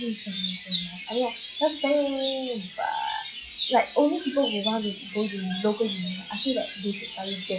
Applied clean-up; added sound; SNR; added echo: classical method WPE with log-MMSE.